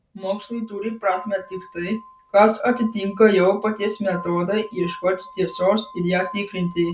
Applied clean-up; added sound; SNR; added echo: none; Glass; 19 dB; none.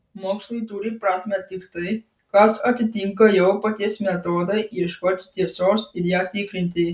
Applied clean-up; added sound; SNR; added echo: none; none; none; none.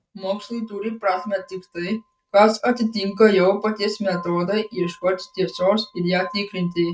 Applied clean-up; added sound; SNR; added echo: neural mask model RNNoise.